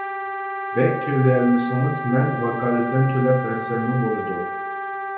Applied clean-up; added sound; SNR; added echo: none; Wind instrument, woodwind instrument; 6 dB; reverberation time 0.8 s.